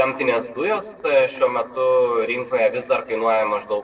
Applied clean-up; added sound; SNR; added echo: neural separator model SepFormer DNS4.